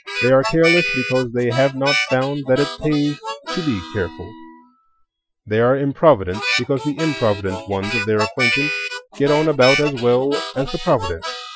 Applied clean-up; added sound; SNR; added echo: classical method Wiener filter.